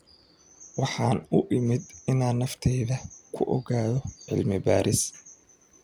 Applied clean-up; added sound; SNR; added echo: none; none; none; none.